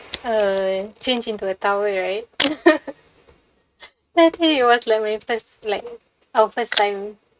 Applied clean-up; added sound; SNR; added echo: neural mask model RNNoise.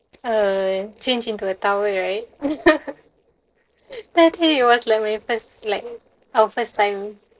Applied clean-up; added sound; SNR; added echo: neural separator model SepFormer DNS4.